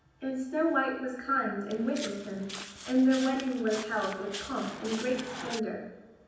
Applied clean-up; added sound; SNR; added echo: none; Walk, footsteps; 12 dB; reverberation time 0.9 s.